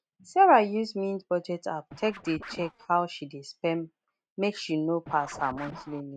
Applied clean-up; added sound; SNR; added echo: neural mask model RNNoise.